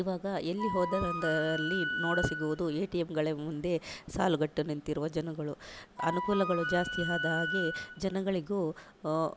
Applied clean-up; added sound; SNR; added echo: none; Wind instrument, woodwind instrument; 3 dB; none.